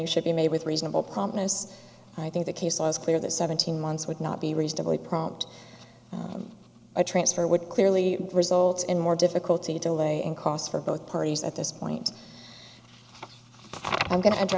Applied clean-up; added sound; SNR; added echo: none; none; none; none.